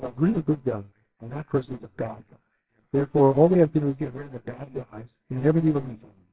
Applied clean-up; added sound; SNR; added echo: neural separator model SepFormer WHAMR!.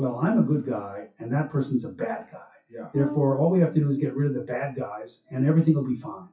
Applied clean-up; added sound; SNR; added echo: classical method WPE with log-MMSE.